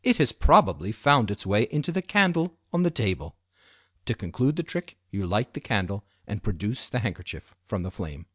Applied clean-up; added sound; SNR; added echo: none; none; none; none.